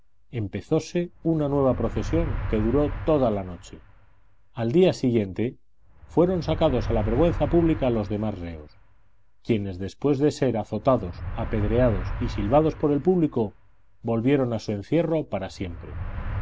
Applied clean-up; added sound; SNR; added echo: none; Motor vehicle (road); 9 dB; none.